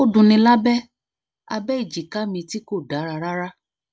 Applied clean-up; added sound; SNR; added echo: none; none; none; none.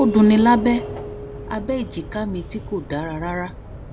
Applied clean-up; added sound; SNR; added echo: none; Keyboard (musical) + Sliding door; 10 dB; none.